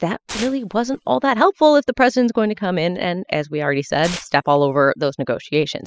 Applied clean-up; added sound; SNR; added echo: classical method spectral subtraction.